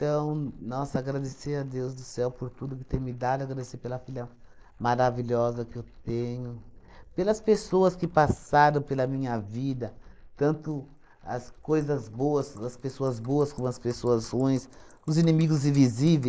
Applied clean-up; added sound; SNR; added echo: neural mask model Resemble Enhance denoiser.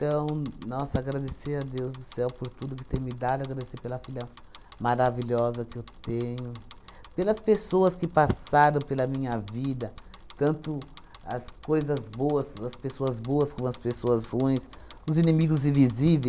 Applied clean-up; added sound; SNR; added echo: none; Bicycle; 19 dB; none.